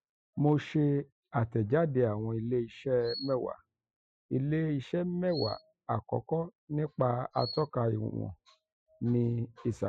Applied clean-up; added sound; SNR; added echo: classical method spectral subtraction.